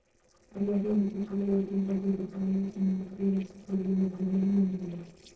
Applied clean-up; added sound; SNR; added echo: neural separator model SepFormer DNS4.